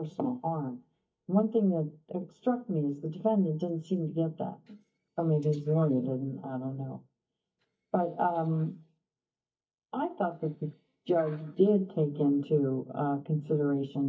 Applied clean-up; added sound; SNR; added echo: neural mask model DeepFilterNet 3.